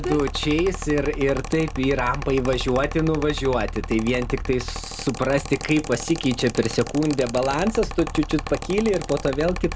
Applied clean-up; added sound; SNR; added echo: none; Mechanical fan; 8 dB; none.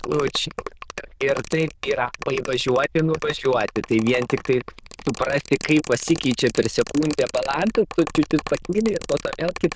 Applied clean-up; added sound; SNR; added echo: neural diffusion model UNIVERSE++.